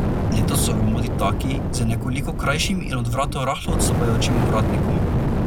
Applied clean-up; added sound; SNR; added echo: none; Fire; -3 dB; none.